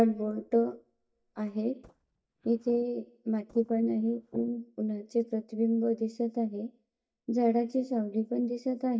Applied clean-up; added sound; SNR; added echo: neural mask model DeepFilterNet 3.